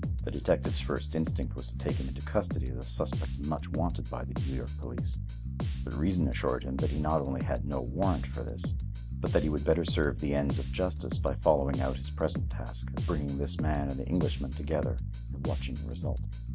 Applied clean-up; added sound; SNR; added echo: none; Bass guitar; 1 dB; none.